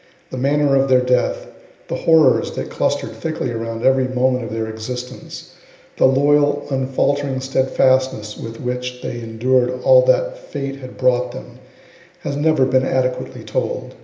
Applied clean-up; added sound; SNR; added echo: none; none; none; reverberation time 0.8 s.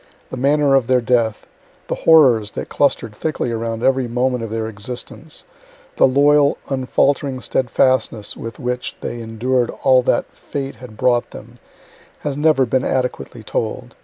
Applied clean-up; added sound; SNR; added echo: none; none; none; none.